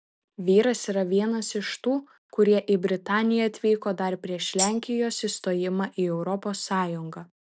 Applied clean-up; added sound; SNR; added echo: none; Tambourine; 7 dB; none.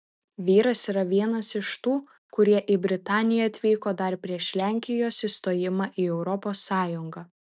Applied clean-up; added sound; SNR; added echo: neural mask model RNNoise.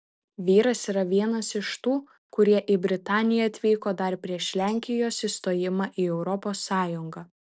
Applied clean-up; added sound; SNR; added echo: neural separator model SepFormer DNS4.